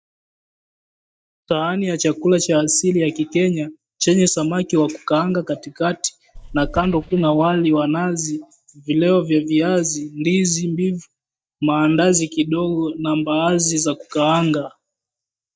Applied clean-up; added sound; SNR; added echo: neural mask model DeepFilterNet 3.